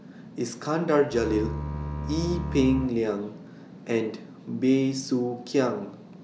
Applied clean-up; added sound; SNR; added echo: none; Bowed string instrument; 6 dB; none.